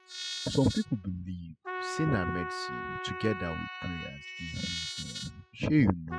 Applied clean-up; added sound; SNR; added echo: classical method spectral subtraction.